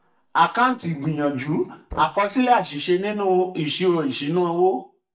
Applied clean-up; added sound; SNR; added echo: neural mask model DeepFilterNet 3.